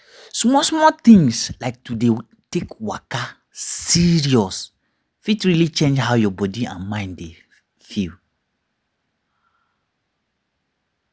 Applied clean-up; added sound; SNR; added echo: none; none; none; none.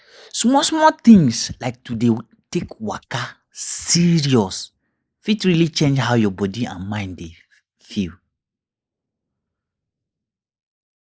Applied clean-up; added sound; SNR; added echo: neural mask model Resemble Enhance denoiser.